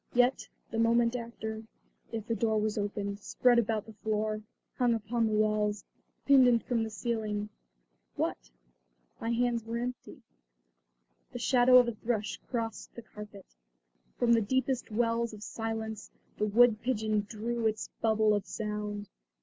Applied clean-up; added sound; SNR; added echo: none; none; none; none.